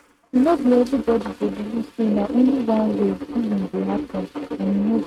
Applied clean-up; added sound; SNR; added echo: neural mask model RNNoise.